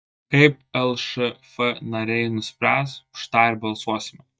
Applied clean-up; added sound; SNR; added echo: neural mask model DeepFilterNet 3.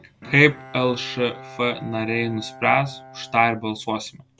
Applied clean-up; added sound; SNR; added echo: none; Bowed string instrument; 19 dB; none.